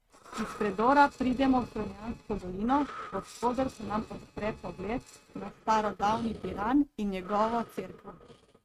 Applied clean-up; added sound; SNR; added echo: neural mask model RNNoise.